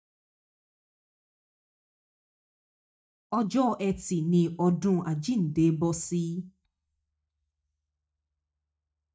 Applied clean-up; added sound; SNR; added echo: neural mask model DeepFilterNet 3.